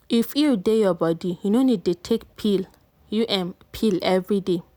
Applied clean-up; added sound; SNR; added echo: none; none; none; none.